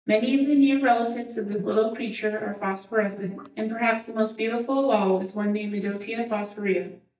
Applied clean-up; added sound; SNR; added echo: neural mask model DeepFilterNet 3.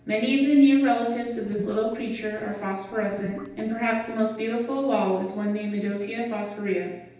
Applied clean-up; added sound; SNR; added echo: none; Gurgling / Liquid; 15 dB; reverberation time 0.9 s.